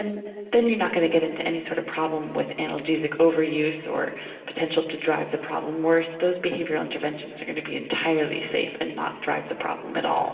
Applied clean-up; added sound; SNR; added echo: none; none; none; reverberation time 2.2 s.